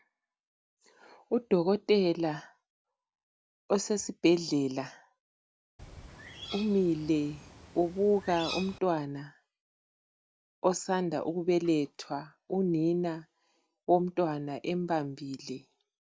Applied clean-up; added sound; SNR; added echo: none; Bird; 13 dB; none.